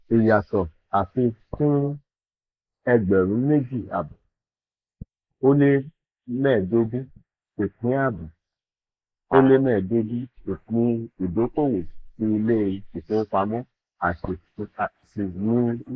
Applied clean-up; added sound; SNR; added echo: neural mask model Resemble Enhance denoiser.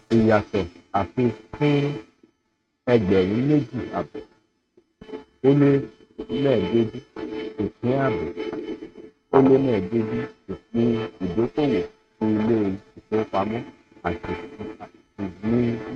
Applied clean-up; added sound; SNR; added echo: neural mask model RNNoise.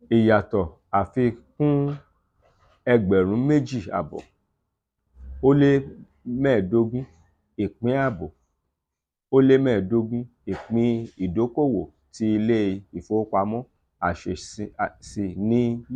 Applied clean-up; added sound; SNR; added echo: none; none; none; none.